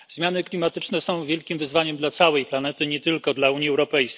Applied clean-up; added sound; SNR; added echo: none; none; none; none.